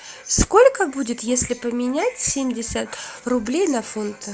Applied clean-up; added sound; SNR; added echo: none; none; none; none.